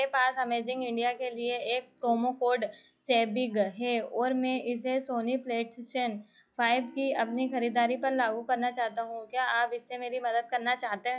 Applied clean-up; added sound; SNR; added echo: classical method log-MMSE.